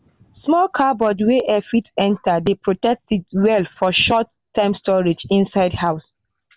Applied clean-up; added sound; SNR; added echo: none; none; none; none.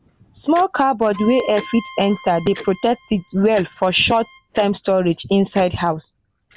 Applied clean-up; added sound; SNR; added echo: none; Tick-tock + Bowed string instrument; 19 dB; none.